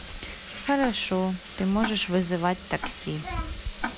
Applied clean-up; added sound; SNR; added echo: none; Tick-tock; 12 dB; none.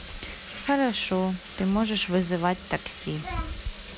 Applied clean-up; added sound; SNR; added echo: none; none; none; none.